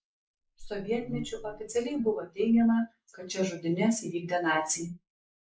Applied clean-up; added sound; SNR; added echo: neural mask model Resemble Enhance denoiser.